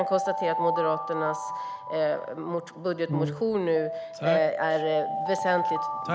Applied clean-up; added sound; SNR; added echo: none; Alarm + Brass instrument; 4 dB; none.